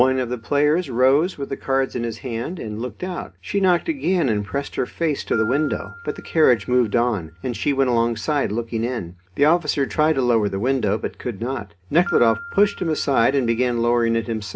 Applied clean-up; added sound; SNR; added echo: none; Piano; 19 dB; reverberation time 0.3 s.